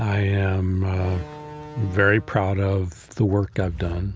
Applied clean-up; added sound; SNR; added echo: none; Slam; 18 dB; none.